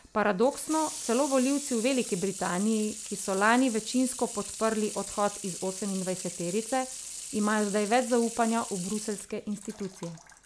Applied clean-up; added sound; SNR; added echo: none; Sink (filling or washing) / Water tap, faucet; 11 dB; none.